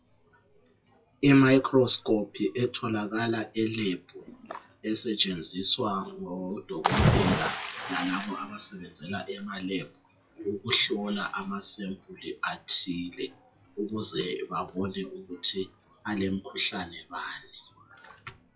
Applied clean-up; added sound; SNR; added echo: classical method WPE with log-MMSE.